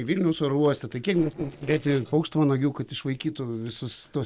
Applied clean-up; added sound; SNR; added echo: neural separator model SepFormer DNS4.